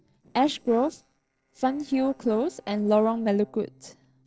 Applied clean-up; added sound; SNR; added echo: neural separator model SepFormer DNS4.